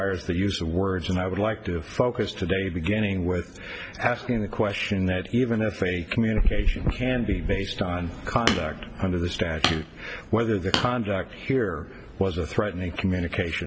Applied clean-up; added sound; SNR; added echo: none; Hammer; 6 dB; none.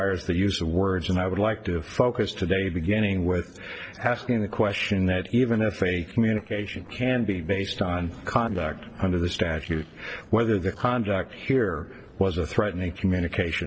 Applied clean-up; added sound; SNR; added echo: neural separator model SepFormer DNS4.